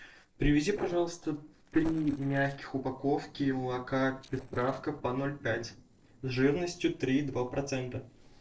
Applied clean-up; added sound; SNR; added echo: neural separator model SepFormer DNS4.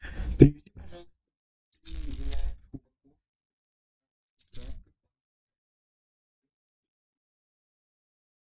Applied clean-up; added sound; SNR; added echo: neural mask model DeepFilterNet 3.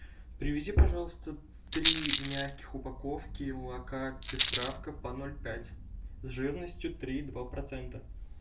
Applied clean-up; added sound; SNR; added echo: none; Rattle; -2 dB; reverberation time 0.3 s.